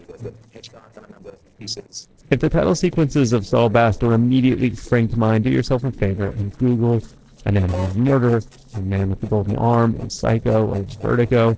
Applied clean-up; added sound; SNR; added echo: neural separator model SepFormer DNS4.